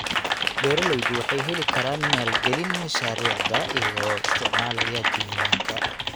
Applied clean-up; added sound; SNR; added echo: none; Typing + Applause / Crowd; -4 dB; none.